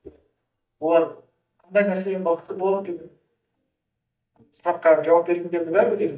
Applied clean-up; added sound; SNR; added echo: neural mask model DeepFilterNet 3.